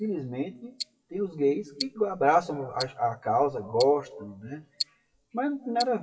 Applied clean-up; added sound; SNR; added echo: classical method WPE with log-MMSE.